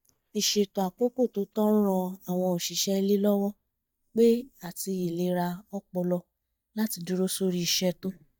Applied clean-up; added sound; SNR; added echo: neural mask model DeepFilterNet 3.